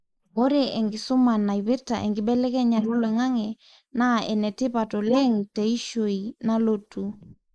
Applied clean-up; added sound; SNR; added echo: neural mask model Resemble Enhance denoiser.